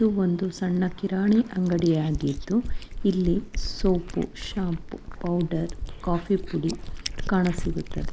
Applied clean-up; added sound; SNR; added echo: neural mask model Resemble Enhance denoiser.